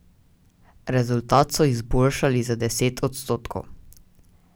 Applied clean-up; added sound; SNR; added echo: none; none; none; none.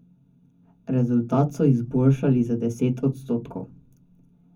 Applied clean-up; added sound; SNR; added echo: none; none; none; reverberation time 0.3 s.